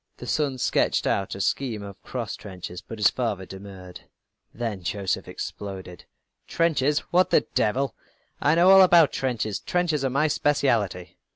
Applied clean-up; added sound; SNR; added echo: none; none; none; none.